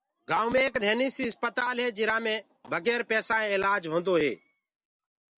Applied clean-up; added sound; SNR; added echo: none; none; none; none.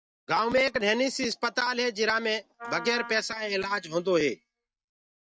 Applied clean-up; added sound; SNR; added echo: neural mask model DeepFilterNet 3.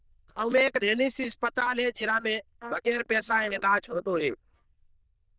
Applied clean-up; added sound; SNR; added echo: neural diffusion model UNIVERSE++.